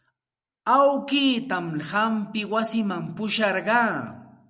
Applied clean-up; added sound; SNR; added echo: none; none; none; none.